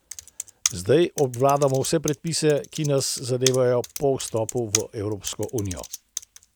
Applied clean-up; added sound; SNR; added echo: none; Computer keyboard; 10 dB; none.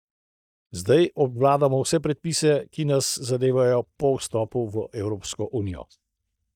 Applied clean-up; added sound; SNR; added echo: neural mask model DeepFilterNet 3.